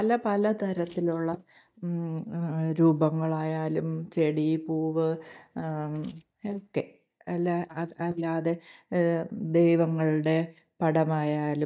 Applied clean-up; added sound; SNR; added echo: neural mask model DeepFilterNet 3.